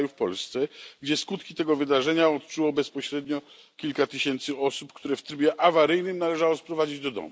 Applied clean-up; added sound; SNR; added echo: none; none; none; none.